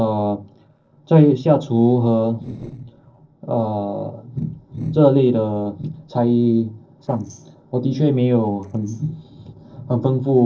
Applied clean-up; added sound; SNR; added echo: neural separator model SepFormer DNS4.